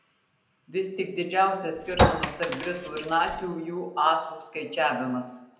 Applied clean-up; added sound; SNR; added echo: none; Chink, clink; -2 dB; reverberation time 0.7 s.